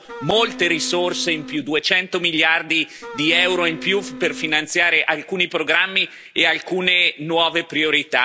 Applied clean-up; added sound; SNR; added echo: none; Wind instrument, woodwind instrument; 14 dB; none.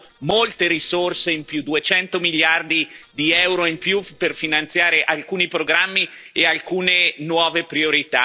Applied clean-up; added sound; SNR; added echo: neural separator model SepFormer DNS4.